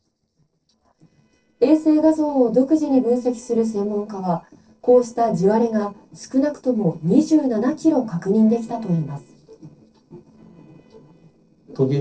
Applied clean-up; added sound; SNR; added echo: neural separator model SepFormer DNS4.